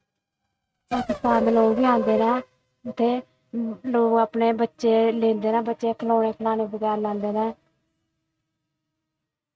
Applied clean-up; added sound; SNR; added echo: neural mask model RNNoise.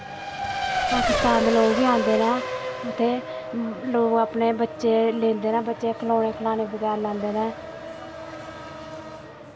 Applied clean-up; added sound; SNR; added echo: none; Race car, auto racing; 5 dB; none.